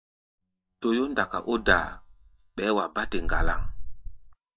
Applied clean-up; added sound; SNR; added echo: neural mask model DeepFilterNet 3.